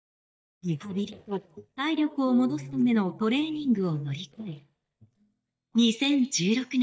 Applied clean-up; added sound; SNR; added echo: neural mask model DeepFilterNet 3.